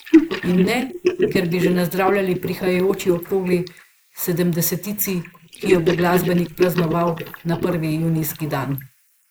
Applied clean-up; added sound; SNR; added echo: neural mask model Resemble Enhance denoiser.